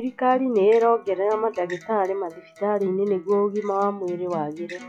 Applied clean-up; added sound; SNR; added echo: classical method log-MMSE.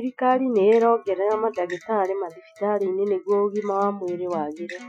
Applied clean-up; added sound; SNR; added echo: classical method Wiener filter.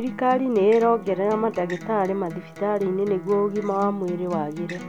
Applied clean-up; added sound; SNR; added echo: none; Acoustic guitar; 13 dB; none.